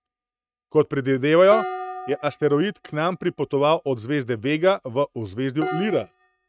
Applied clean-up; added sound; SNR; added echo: neural mask model RNNoise.